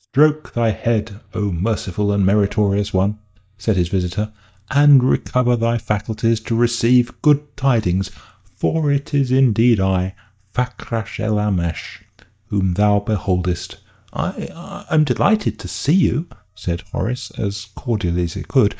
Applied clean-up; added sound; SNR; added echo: neural mask model DeepFilterNet 3.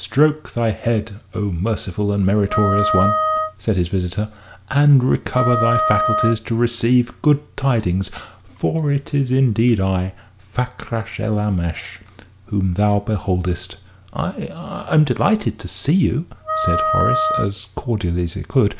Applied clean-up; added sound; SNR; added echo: none; Wind instrument, woodwind instrument; 1 dB; none.